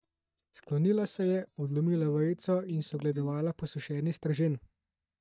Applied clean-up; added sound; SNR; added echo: neural mask model DeepFilterNet 3.